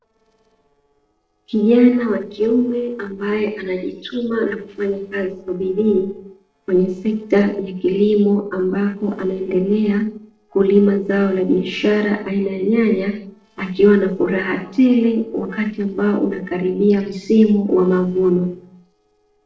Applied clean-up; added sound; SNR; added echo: neural separator model SepFormer DNS4.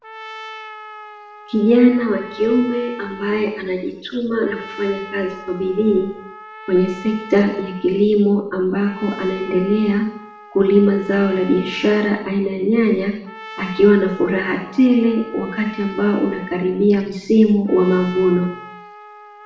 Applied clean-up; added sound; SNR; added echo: none; Trumpet; 18 dB; reverberation time 0.7 s.